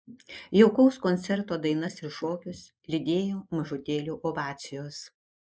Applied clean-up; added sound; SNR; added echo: neural mask model Resemble Enhance denoiser.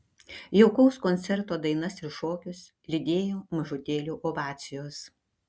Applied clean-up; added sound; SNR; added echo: none; none; none; none.